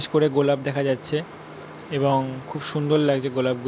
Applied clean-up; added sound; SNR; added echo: none; none; none; none.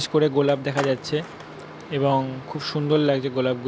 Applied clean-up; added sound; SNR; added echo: none; Skateboard; 13 dB; none.